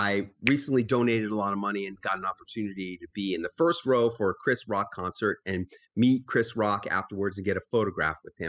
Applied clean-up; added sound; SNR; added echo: classical method spectral subtraction.